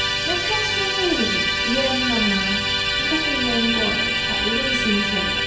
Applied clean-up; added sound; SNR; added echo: none; Musical instrument; -4 dB; none.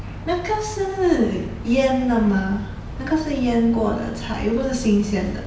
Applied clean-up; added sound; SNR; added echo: none; none; none; none.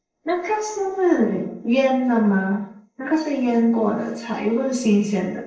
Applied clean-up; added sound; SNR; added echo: neural mask model Resemble Enhance denoiser.